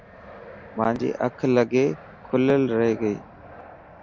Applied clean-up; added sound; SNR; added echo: none; Fixed-wing aircraft, airplane; 20 dB; none.